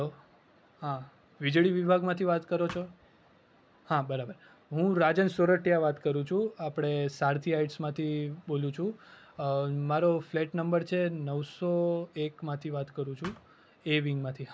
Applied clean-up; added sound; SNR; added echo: none; Thump, thud; 15 dB; none.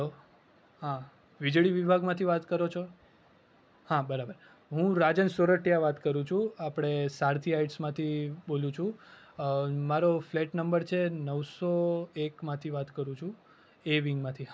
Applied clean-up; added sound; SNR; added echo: none; none; none; none.